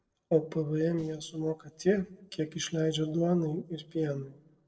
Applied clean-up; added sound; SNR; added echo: neural separator model SepFormer DNS4.